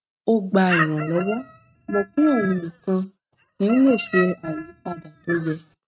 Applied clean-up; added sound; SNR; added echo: neural mask model RNNoise.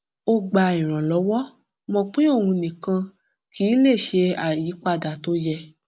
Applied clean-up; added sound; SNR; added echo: none; none; none; none.